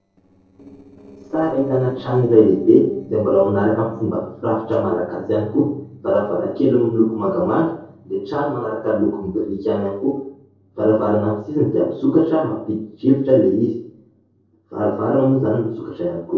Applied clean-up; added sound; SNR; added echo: neural separator model SepFormer DNS4.